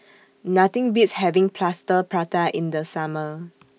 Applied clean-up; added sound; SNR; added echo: none; none; none; none.